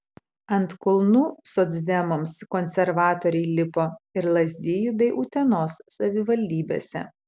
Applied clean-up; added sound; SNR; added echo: none; none; none; none.